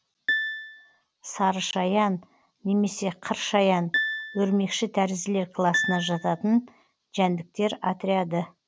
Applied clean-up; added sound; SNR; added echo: none; Piano; 5 dB; none.